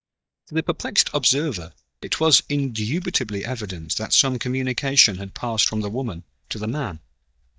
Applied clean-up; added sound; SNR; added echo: neural mask model DeepFilterNet 3.